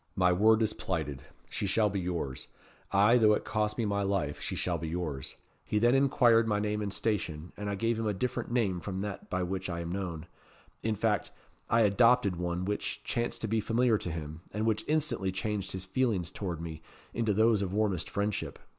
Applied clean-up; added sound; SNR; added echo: none; none; none; none.